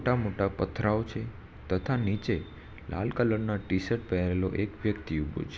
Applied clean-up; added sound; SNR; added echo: none; none; none; none.